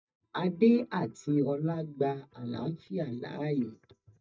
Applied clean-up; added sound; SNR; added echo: neural mask model DeepFilterNet 3.